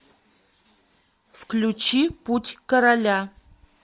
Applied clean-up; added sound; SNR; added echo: none; none; none; none.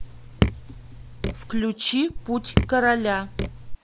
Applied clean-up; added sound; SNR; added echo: none; Raindrop / Drip; 1 dB; none.